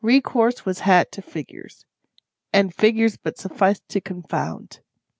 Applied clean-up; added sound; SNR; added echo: none; none; none; none.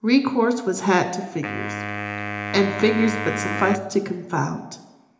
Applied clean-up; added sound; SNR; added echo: none; Wind instrument, woodwind instrument; 9 dB; reverberation time 0.8 s.